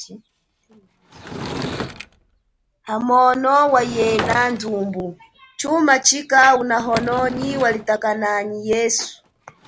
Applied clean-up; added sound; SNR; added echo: none; Sliding door / Wood; 13 dB; none.